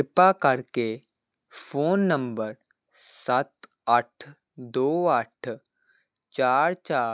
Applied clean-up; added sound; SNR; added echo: none; none; none; none.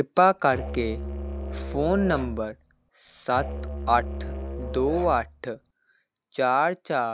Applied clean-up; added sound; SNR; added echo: none; Musical instrument; 7 dB; none.